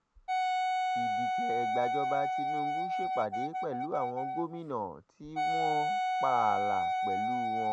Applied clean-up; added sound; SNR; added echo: none; Wind instrument, woodwind instrument; -5 dB; none.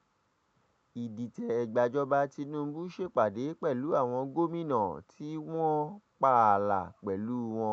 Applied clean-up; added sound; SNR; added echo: none; none; none; none.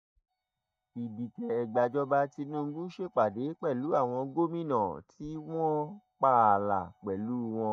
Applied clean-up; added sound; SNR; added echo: neural mask model DeepFilterNet 3.